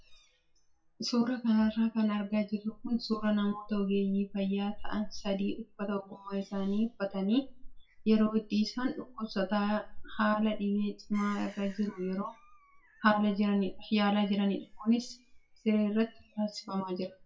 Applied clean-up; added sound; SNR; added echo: classical method WPE with log-MMSE.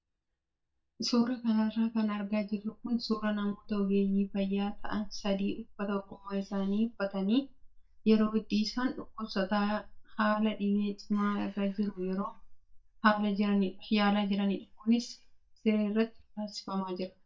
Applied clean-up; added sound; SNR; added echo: neural mask model DeepFilterNet 3.